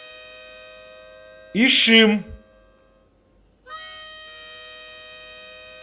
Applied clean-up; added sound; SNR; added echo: none; Harmonica; 19 dB; none.